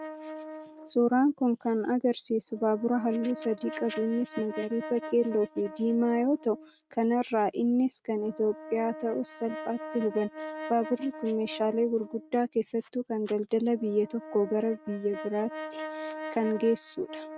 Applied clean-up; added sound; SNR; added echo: neural mask model RNNoise.